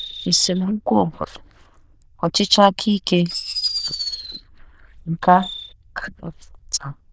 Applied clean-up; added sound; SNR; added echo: neural diffusion model UNIVERSE++.